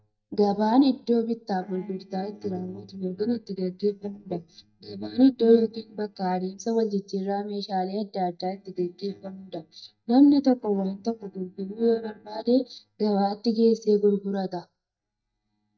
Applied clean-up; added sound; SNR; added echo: neural mask model DeepFilterNet 3.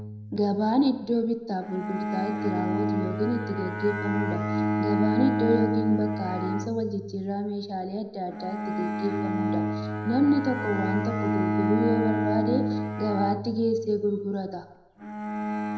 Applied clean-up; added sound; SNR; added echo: none; Bowed string instrument; 1 dB; reverberation time 0.7 s.